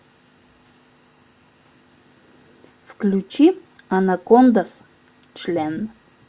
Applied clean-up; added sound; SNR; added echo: none; none; none; none.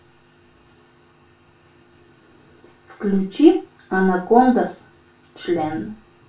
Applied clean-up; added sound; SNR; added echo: none; none; none; reverberation time 0.3 s.